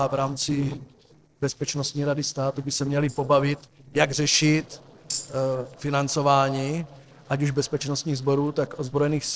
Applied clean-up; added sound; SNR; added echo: neural separator model SepFormer DNS4.